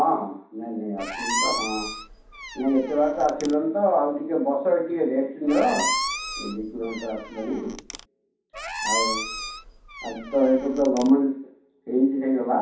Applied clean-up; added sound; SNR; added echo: none; Squeak; 6 dB; reverberation time 0.7 s.